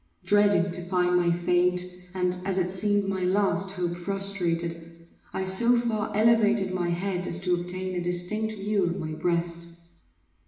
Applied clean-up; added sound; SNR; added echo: none; none; none; reverberation time 1.0 s.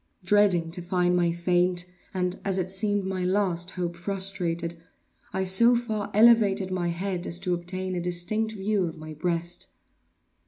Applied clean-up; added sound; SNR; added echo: none; none; none; none.